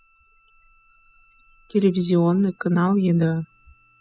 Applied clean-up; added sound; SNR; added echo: classical method spectral subtraction.